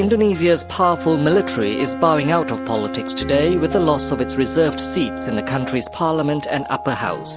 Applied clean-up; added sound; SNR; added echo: none; Wind instrument, woodwind instrument; 10 dB; none.